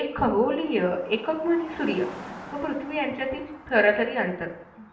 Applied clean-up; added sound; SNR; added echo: none; Car passing by; 18 dB; reverberation time 0.7 s.